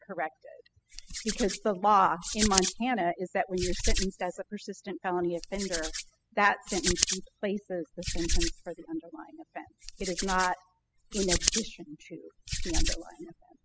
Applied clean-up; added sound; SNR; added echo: classical method spectral subtraction.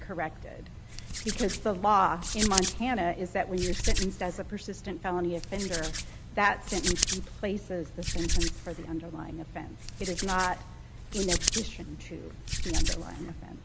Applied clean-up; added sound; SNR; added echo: none; Hands; 1 dB; none.